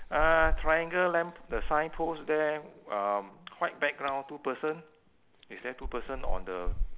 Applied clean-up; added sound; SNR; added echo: none; Chewing, mastication; 4 dB; none.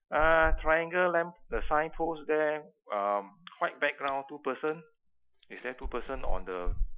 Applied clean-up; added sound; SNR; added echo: classical method Wiener filter.